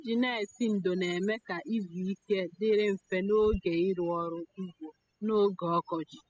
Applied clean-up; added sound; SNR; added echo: classical method spectral subtraction.